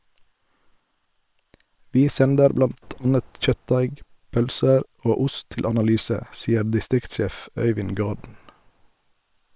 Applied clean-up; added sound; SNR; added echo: neural separator model SepFormer WHAM!.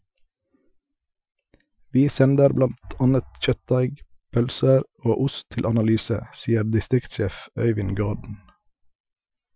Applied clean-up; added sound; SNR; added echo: classical method Wiener filter.